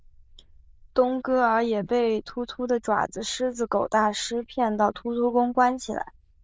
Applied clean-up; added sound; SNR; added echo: neural diffusion model UNIVERSE++.